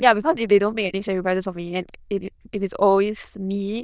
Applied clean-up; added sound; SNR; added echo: neural diffusion model UNIVERSE++.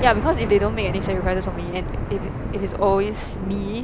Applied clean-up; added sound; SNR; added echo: none; Thunder / Rain; 4 dB; none.